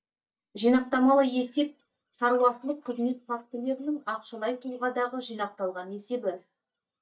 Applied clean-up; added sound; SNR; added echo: neural mask model DeepFilterNet 3.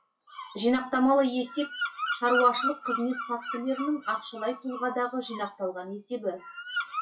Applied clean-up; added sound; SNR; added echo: classical method WPE with log-MMSE.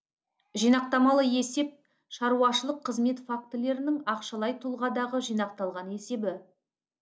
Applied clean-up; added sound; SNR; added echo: none; none; none; none.